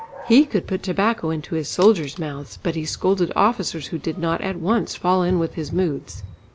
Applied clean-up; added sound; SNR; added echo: none; Dog; 19 dB; none.